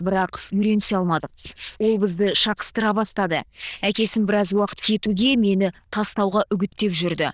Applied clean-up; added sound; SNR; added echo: neural diffusion model UNIVERSE++.